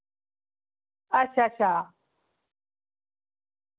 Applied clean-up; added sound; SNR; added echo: none; none; none; none.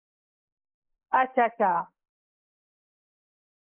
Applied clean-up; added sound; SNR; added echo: neural mask model Resemble Enhance denoiser.